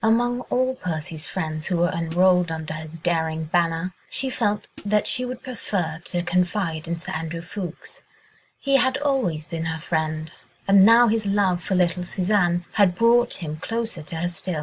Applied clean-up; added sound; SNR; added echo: none; Hi-hat; 18 dB; none.